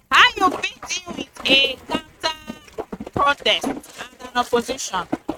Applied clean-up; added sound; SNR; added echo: neural mask model RNNoise.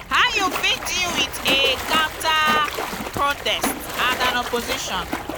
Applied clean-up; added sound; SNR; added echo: none; Splash, splatter; 5 dB; none.